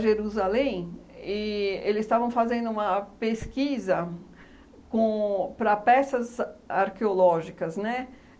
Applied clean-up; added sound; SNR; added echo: none; none; none; none.